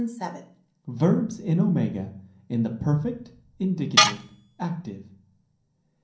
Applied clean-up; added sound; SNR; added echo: none; Tools; -5 dB; reverberation time 0.6 s.